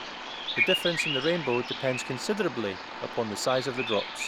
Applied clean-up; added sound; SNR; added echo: none; Bird vocalization, bird call, bird song; 3 dB; none.